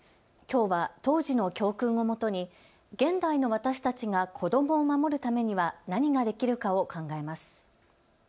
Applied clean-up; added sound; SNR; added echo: none; none; none; none.